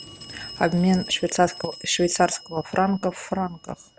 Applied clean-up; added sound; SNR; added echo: none; Telephone; 18 dB; none.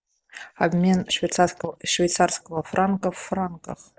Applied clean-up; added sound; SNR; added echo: neural mask model Resemble Enhance denoiser.